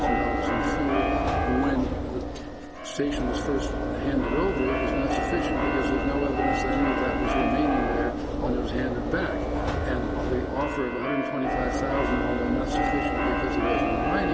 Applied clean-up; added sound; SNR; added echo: none; Keyboard (musical) + Alarm / Engine / Train; -3 dB; none.